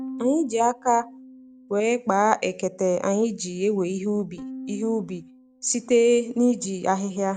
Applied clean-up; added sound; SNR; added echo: none; Bowed string instrument; 18 dB; none.